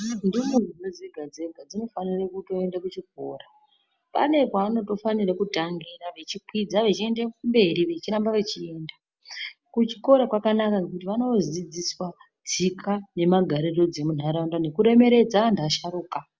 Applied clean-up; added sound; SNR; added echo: none; none; none; none.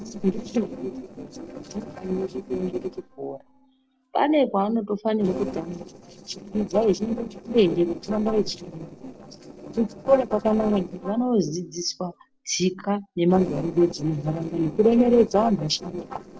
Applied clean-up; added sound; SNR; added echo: neural separator model SepFormer DNS4.